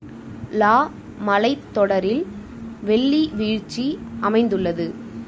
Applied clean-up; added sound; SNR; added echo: none; none; none; none.